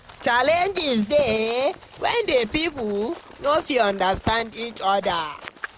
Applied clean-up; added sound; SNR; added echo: none; Run; 18 dB; none.